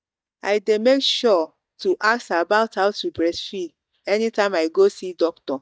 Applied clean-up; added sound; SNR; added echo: neural mask model DeepFilterNet 3.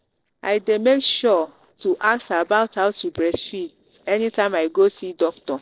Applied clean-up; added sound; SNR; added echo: neural separator model SepFormer DNS4.